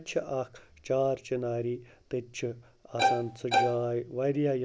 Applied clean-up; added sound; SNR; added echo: none; Bowed string instrument; -3 dB; none.